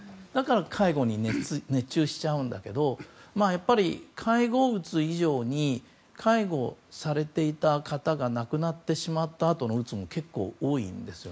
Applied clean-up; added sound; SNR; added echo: none; none; none; none.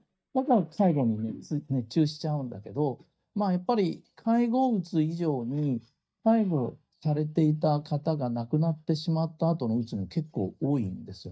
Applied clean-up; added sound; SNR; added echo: neural mask model DeepFilterNet 3.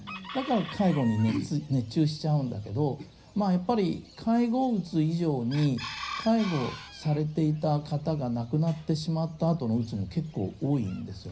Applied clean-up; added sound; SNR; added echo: none; Chicken, rooster; 17 dB; reverberation time 0.4 s.